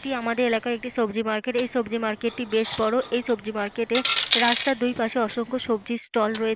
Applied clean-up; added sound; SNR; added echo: none; Coin (dropping); 6 dB; none.